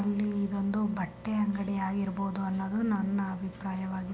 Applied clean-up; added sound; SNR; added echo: none; none; none; none.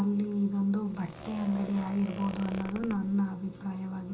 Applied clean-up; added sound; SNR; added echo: none; Zipper (clothing); 15 dB; reverberation time 0.2 s.